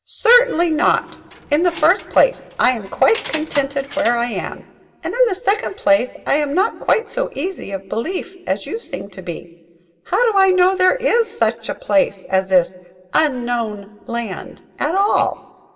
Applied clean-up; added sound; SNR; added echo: none; Keys jangling; 15 dB; reverberation time 1.1 s.